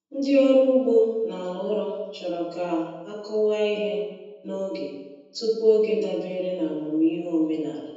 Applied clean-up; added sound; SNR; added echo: none; none; none; reverberation time 1.1 s.